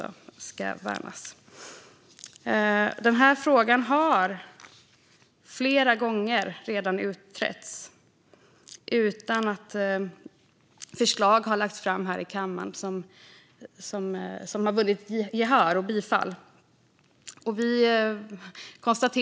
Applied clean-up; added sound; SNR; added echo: none; none; none; none.